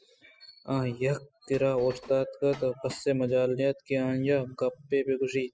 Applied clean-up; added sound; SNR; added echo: classical method spectral subtraction.